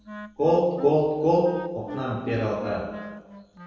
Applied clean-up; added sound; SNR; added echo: none; Wind instrument, woodwind instrument; 15 dB; reverberation time 1.2 s.